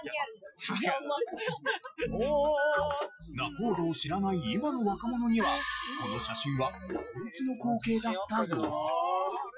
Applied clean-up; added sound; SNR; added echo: classical method Wiener filter.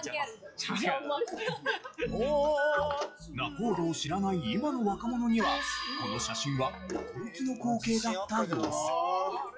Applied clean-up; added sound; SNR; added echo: classical method log-MMSE.